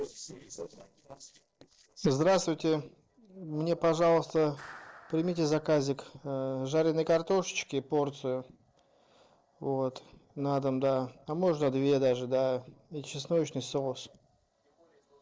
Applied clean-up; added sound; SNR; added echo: neural separator model SepFormer DNS4.